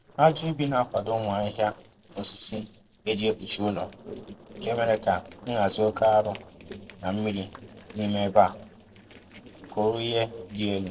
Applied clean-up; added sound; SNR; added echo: neural separator model SepFormer DNS4.